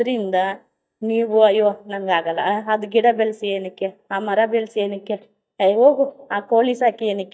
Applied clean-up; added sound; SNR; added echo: neural mask model DeepFilterNet 3.